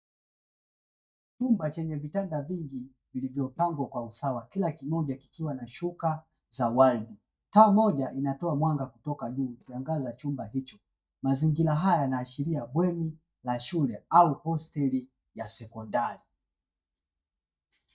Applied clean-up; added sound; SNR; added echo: neural mask model DeepFilterNet 3.